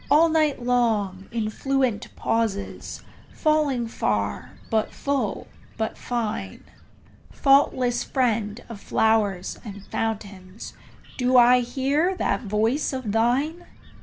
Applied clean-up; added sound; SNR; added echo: none; Bird; 19 dB; none.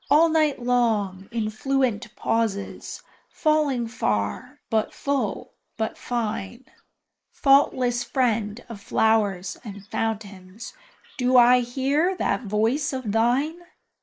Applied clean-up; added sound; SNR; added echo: neural mask model Resemble Enhance denoiser.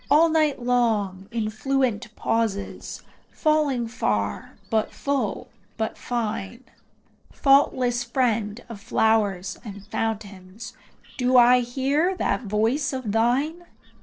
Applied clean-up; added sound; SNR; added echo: neural separator model SepFormer DNS4.